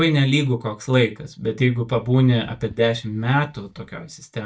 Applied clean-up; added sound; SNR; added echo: neural mask model DeepFilterNet 3.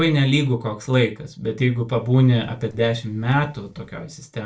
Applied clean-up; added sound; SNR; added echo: neural separator model SepFormer DNS4.